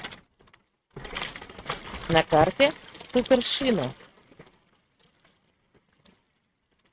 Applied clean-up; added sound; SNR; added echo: neural mask model RNNoise.